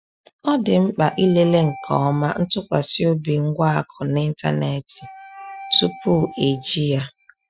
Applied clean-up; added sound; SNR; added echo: classical method Wiener filter.